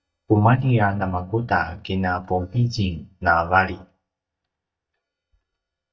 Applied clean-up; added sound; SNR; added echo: neural mask model DeepFilterNet 3.